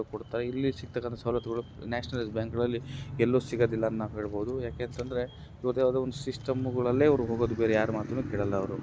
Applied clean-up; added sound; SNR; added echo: none; none; none; none.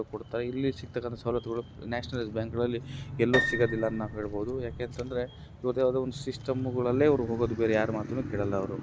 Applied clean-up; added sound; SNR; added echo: none; Piano; 5 dB; none.